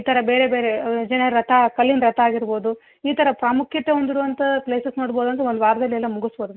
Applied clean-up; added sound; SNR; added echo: none; none; none; none.